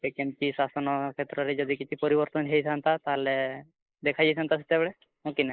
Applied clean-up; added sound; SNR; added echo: neural mask model Resemble Enhance denoiser.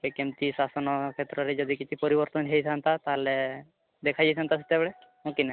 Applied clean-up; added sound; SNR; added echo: none; none; none; none.